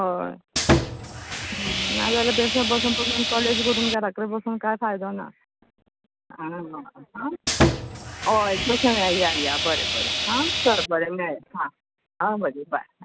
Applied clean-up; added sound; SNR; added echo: none; Sawing; -2 dB; none.